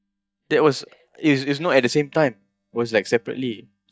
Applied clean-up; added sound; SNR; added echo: neural mask model DeepFilterNet 3.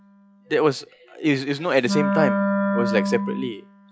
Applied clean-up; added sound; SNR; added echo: classical method log-MMSE.